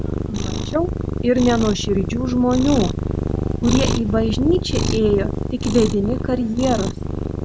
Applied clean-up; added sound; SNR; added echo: none; Cat; 2 dB; none.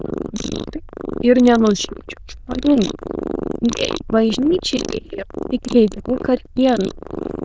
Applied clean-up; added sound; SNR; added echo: neural diffusion model UNIVERSE++.